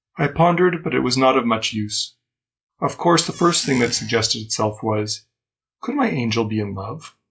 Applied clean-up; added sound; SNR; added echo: classical method log-MMSE.